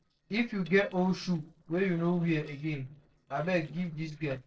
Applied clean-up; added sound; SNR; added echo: neural separator model SepFormer DNS4.